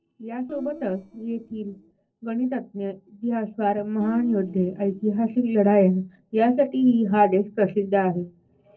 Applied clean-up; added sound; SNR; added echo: neural separator model SepFormer DNS4.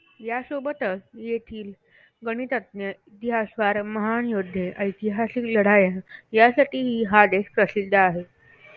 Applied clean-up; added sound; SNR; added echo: none; none; none; none.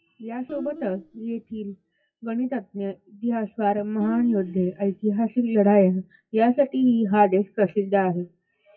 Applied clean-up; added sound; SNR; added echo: classical method WPE with log-MMSE.